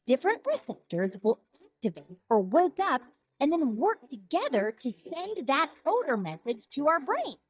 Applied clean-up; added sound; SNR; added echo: neural mask model DeepFilterNet 3.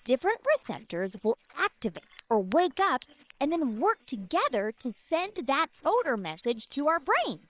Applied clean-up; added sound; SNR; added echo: neural separator model SepFormer WHAM!.